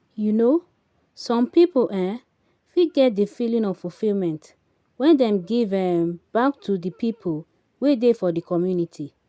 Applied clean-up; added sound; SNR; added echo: none; none; none; none.